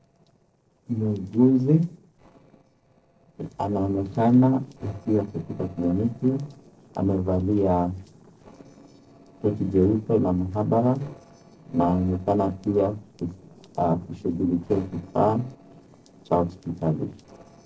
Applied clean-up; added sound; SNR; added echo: neural separator model SepFormer DNS4.